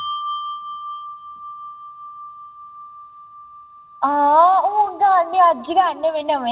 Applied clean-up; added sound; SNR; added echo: none; Bell; 14 dB; reverberation time 2.4 s.